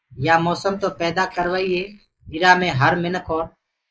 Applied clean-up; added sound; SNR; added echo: neural mask model Resemble Enhance denoiser.